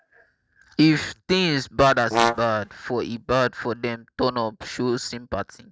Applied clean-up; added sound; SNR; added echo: neural separator model SepFormer DNS4.